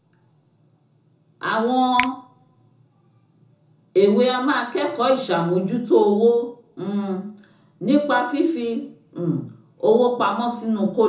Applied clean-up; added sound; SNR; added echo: none; Finger snapping; 14 dB; reverberation time 0.6 s.